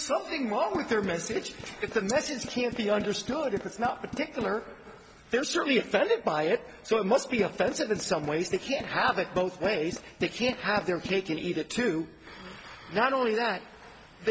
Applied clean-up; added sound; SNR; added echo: none; Tools; 14 dB; none.